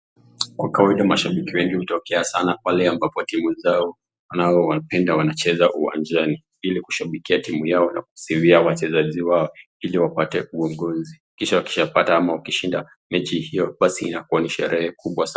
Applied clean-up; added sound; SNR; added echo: none; none; none; none.